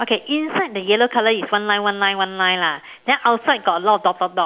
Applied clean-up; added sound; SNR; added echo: none; none; none; none.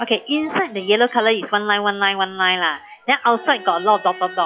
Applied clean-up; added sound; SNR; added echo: classical method log-MMSE.